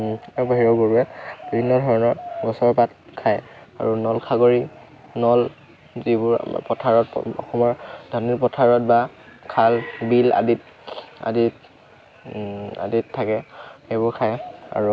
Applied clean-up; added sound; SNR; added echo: none; none; none; none.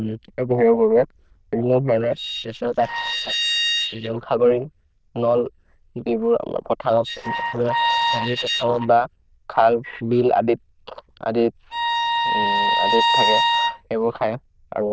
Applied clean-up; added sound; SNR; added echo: neural diffusion model UNIVERSE++.